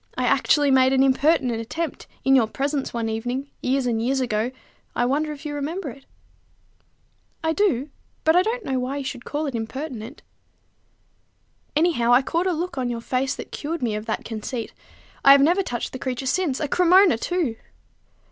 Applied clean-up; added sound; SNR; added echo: none; none; none; none.